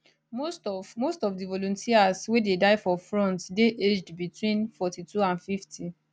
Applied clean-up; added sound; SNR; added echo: none; none; none; none.